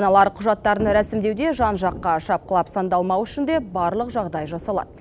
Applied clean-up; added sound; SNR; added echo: none; Thunder / Rain; 16 dB; none.